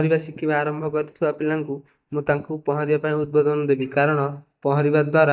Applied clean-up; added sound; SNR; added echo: neural mask model DeepFilterNet 3.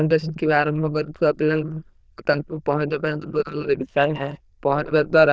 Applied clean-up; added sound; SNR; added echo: neural diffusion model UNIVERSE++.